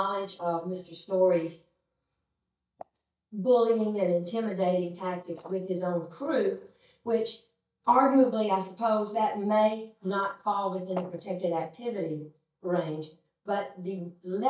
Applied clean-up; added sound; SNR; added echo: neural mask model DeepFilterNet 3.